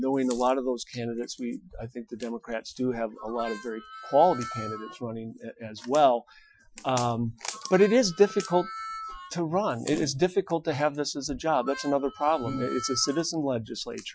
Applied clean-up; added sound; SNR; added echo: classical method Wiener filter.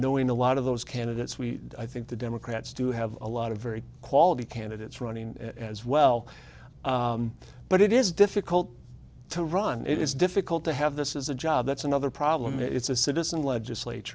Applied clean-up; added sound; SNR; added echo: none; none; none; none.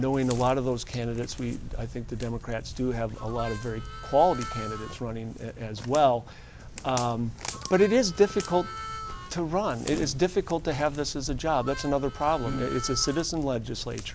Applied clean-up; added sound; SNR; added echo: none; Harmonica + Walk, footsteps; 11 dB; none.